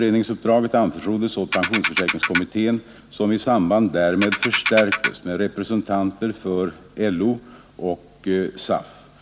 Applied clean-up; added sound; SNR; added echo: none; Ratchet, pawl; 2 dB; none.